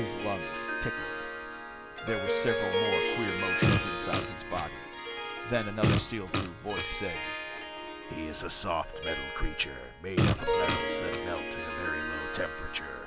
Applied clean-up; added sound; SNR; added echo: none; Harp + Fart; -4 dB; none.